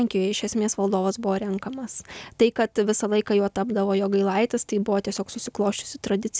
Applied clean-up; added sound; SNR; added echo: none; none; none; none.